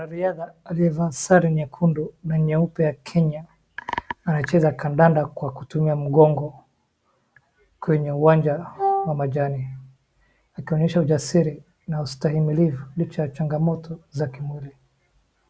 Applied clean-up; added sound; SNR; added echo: none; Wind instrument, woodwind instrument; 2 dB; none.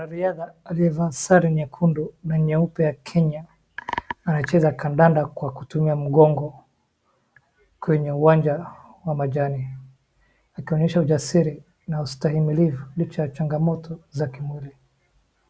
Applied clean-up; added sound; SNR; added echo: none; none; none; none.